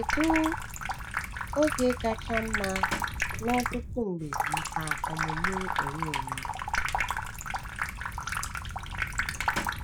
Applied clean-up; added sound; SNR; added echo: none; Sink (filling or washing) / Water tap, faucet; -2 dB; none.